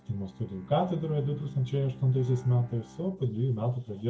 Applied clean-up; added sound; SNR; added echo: none; Bowed string instrument; 18 dB; none.